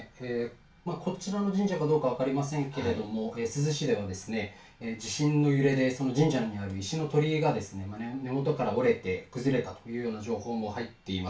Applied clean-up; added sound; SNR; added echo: none; none; none; reverberation time 0.2 s.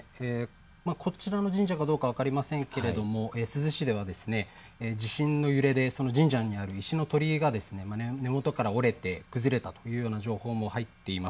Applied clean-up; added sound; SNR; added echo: none; none; none; none.